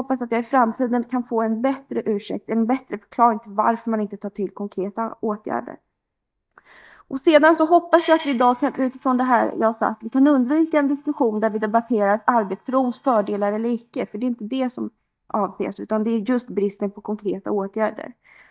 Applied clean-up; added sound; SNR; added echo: neural mask model DeepFilterNet 3.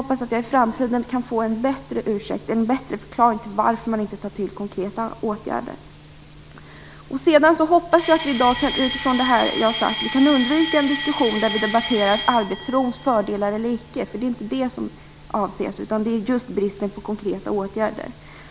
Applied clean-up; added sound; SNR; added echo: none; Alarm; 12 dB; none.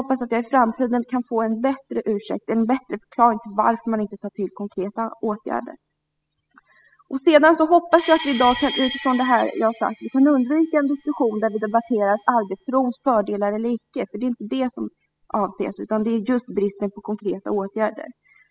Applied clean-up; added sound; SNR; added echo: classical method spectral subtraction.